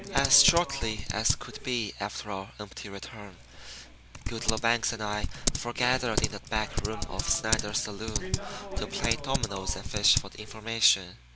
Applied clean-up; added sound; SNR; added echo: none; Typing; 3 dB; none.